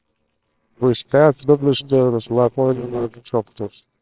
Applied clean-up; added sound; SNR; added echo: neural separator model SepFormer WHAMR!.